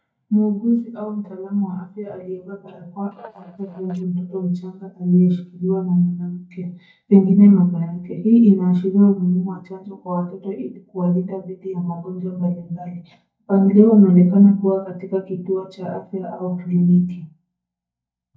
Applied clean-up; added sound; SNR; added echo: neural mask model DeepFilterNet 3.